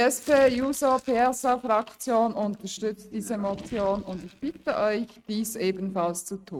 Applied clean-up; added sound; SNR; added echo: neural mask model RNNoise.